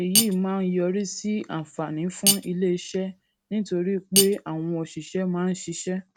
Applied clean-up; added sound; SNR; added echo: none; Cutlery, silverware; 3 dB; none.